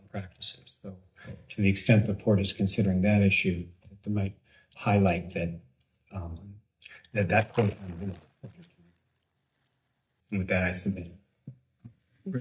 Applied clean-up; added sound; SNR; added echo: neural mask model DeepFilterNet 3.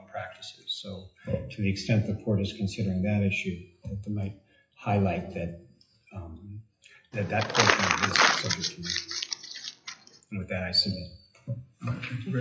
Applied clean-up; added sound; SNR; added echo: classical method WPE with log-MMSE.